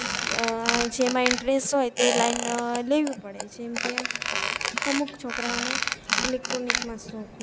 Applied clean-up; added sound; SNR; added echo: none; Squeak; 1 dB; none.